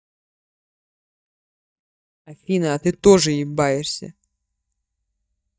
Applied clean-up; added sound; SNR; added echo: neural mask model DeepFilterNet 3.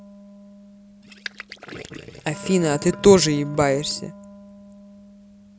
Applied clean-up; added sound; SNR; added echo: none; Wind instrument, woodwind instrument + Gurgling; 16 dB; none.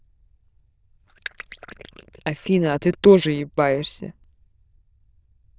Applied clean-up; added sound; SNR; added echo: neural diffusion model UNIVERSE++.